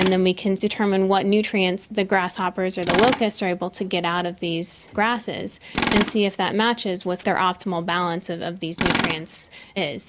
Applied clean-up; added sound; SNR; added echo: none; Tools; 8 dB; none.